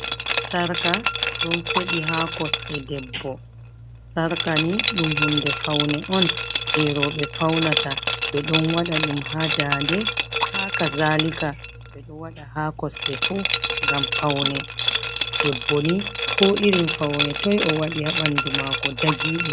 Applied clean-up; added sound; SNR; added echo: none; Liquid; 0 dB; none.